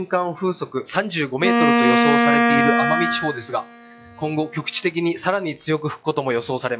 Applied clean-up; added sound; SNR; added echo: classical method log-MMSE.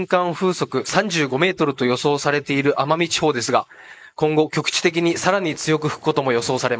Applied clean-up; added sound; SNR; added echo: neural mask model Resemble Enhance denoiser.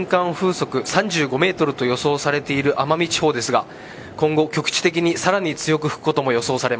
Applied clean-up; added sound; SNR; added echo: none; none; none; none.